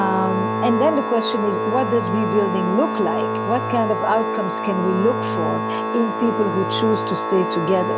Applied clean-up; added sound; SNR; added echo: none; Organ; 2 dB; none.